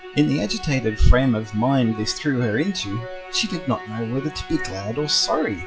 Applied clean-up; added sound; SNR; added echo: classical method log-MMSE.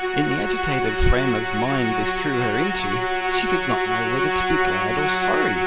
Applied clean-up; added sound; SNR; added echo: none; Musical instrument; -2 dB; none.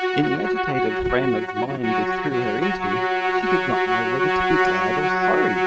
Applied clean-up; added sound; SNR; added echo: neural mask model RNNoise.